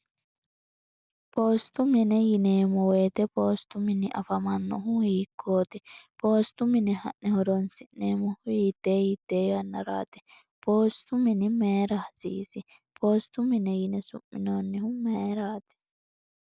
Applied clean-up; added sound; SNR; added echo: none; none; none; none.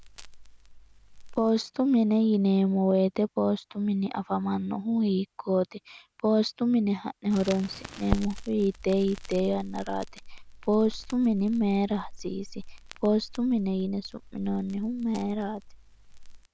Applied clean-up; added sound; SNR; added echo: none; Crackle; 14 dB; none.